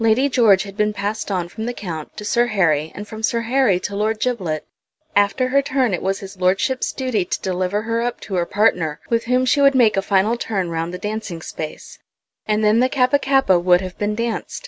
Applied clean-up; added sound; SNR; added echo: none; none; none; none.